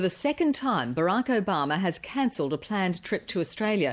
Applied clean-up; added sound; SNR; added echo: none; none; none; none.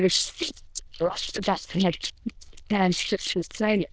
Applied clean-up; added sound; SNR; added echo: neural diffusion model UNIVERSE++.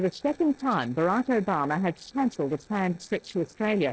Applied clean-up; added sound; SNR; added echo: neural separator model SepFormer DNS4.